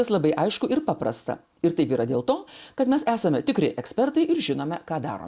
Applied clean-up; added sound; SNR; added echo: none; none; none; none.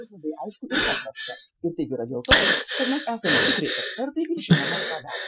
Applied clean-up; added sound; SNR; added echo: classical method Wiener filter.